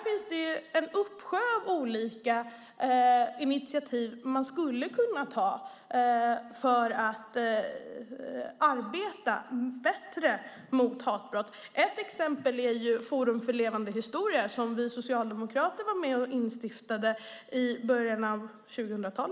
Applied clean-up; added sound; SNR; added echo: none; none; none; none.